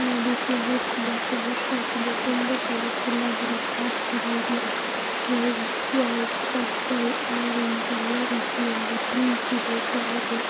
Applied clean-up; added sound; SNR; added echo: none; Water; -2 dB; none.